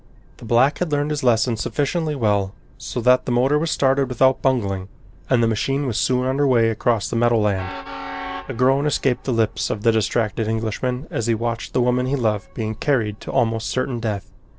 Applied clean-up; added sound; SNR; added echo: none; Train; 19 dB; none.